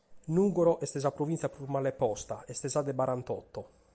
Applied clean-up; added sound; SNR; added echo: none; none; none; none.